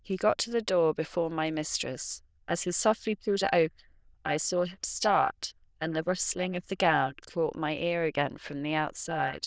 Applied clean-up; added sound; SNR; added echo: neural diffusion model UNIVERSE++.